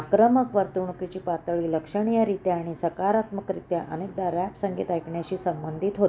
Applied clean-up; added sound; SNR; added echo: none; none; none; none.